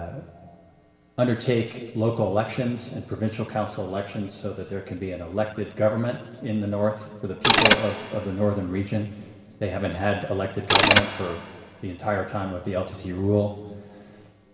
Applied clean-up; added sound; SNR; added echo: none; Mechanisms; -3 dB; reverberation time 2.2 s.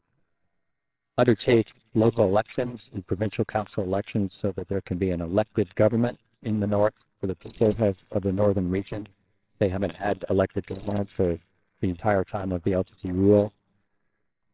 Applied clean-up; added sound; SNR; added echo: neural separator model SepFormer WHAMR!.